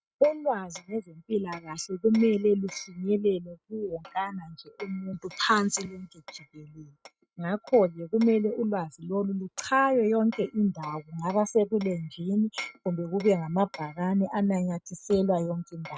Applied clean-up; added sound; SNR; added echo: neural mask model RNNoise.